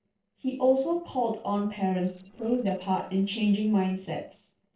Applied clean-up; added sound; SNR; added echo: neural separator model SepFormer DNS4.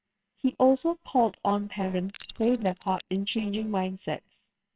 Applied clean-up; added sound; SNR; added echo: neural separator model SepFormer WHAMR!.